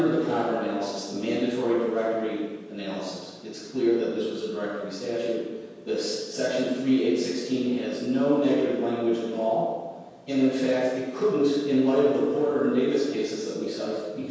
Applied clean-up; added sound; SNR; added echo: none; none; none; reverberation time 1.2 s.